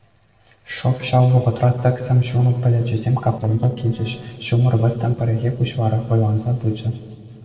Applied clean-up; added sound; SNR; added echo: neural separator model SepFormer DNS4.